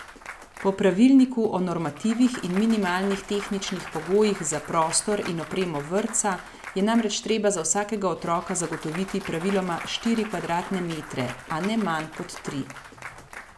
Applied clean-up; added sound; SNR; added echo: none; Applause / Cheering / Clapping; 15 dB; none.